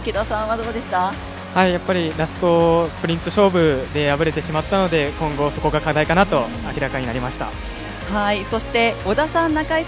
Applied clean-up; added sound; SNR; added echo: none; none; none; none.